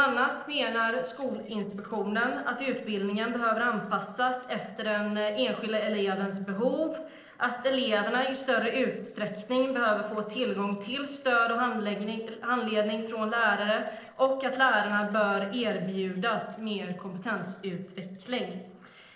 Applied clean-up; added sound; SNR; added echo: neural separator model SepFormer DNS4.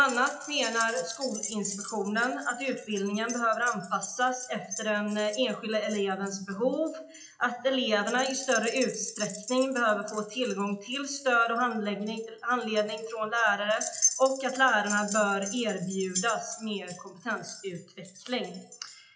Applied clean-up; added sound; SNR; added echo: classical method WPE with log-MMSE.